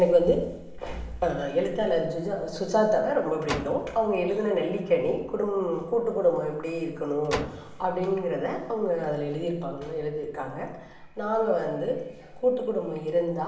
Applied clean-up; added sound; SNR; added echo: none; Slam; 13 dB; reverberation time 0.9 s.